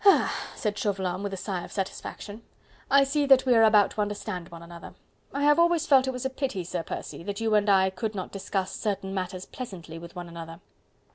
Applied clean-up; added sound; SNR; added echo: none; none; none; none.